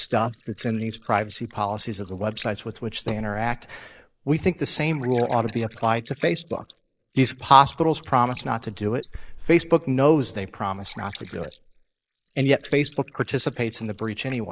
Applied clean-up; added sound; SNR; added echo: neural mask model Resemble Enhance denoiser.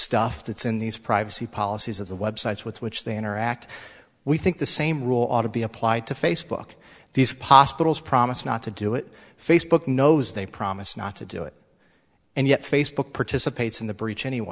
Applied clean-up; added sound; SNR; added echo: none; none; none; none.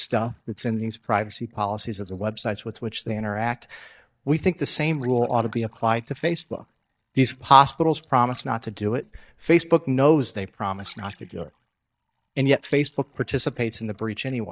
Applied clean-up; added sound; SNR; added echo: neural mask model DeepFilterNet 3.